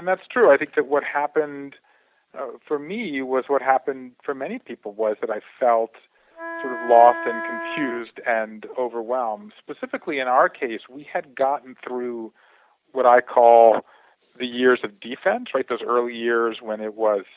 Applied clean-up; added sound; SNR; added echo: none; Wind instrument, woodwind instrument; 9 dB; none.